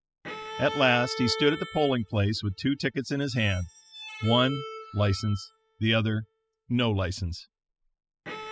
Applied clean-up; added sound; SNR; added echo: classical method spectral subtraction.